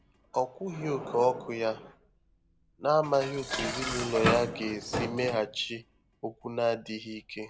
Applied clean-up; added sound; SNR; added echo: none; Dishes, pots, and pans; 7 dB; none.